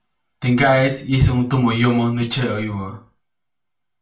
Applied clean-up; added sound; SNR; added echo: none; none; none; reverberation time 0.3 s.